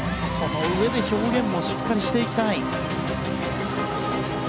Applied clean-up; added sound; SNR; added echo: none; none; none; none.